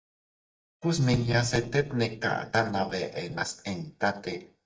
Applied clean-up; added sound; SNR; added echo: neural mask model DeepFilterNet 3.